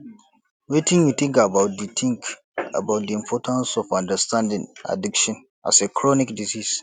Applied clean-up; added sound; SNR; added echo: none; none; none; none.